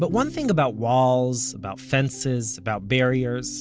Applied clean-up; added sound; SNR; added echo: none; none; none; none.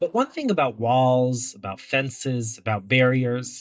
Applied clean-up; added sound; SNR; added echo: neural mask model DeepFilterNet 3.